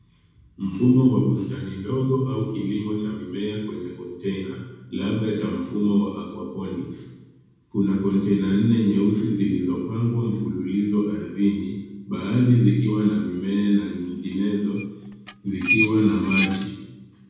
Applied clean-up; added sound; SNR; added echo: none; Squeak; 3 dB; reverberation time 1.1 s.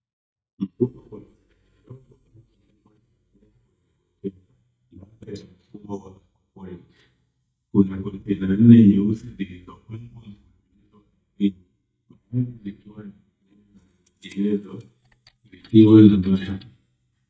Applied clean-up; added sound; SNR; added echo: neural mask model DeepFilterNet 3.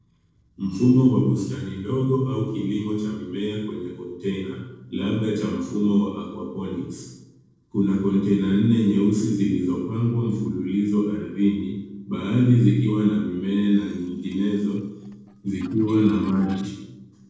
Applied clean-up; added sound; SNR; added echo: neural separator model SepFormer DNS4.